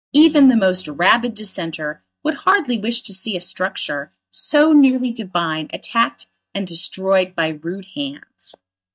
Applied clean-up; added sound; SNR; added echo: neural mask model DeepFilterNet 3.